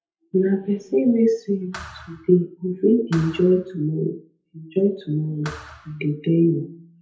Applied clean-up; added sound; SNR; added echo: classical method WPE with log-MMSE.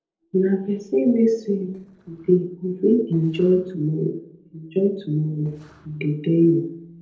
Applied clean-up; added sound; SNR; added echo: neural separator model SepFormer DNS4.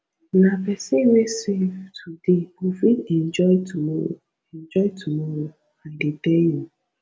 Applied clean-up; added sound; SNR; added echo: none; none; none; none.